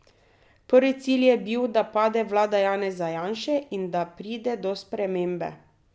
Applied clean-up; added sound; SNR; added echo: none; none; none; none.